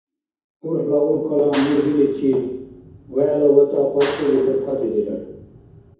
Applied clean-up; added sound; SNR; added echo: none; Clapping; 17 dB; reverberation time 1.2 s.